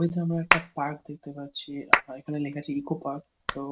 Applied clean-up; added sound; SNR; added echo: neural mask model RNNoise.